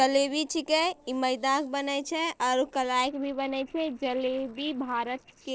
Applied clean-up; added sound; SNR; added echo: neural separator model SepFormer DNS4.